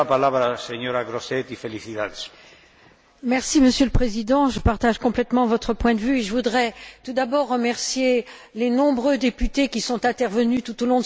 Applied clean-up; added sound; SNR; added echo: none; none; none; none.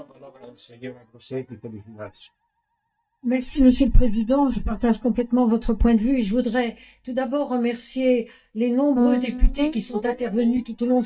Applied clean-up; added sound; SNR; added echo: neural mask model DeepFilterNet 3.